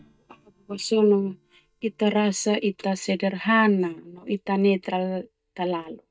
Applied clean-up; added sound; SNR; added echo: neural mask model DeepFilterNet 3.